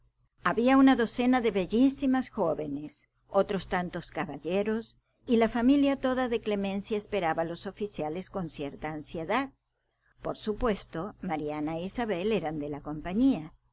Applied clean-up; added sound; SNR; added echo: none; none; none; none.